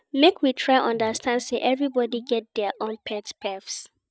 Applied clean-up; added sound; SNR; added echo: neural mask model DeepFilterNet 3.